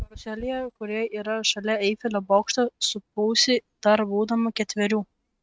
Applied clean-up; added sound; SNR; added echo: neural mask model RNNoise.